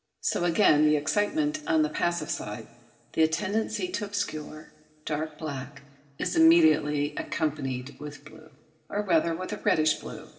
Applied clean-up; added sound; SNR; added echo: none; none; none; reverberation time 1.3 s.